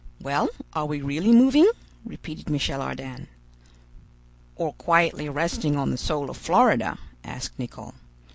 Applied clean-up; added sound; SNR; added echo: none; none; none; none.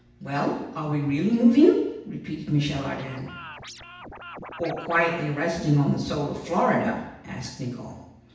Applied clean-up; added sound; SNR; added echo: none; Scratching (performance technique); 16 dB; reverberation time 0.9 s.